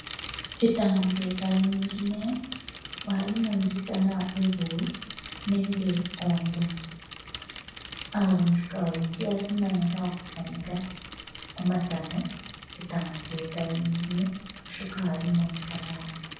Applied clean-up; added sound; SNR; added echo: none; Mechanisms / Bicycle; 13 dB; reverberation time 0.7 s.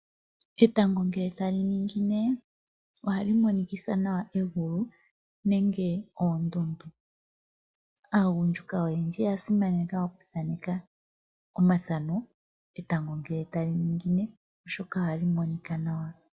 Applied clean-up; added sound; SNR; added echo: none; none; none; none.